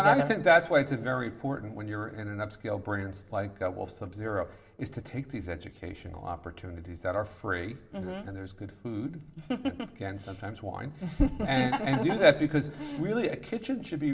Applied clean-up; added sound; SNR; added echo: none; none; none; reverberation time 1.3 s.